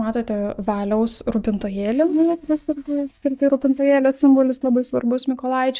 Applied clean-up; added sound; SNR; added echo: neural mask model DeepFilterNet 3.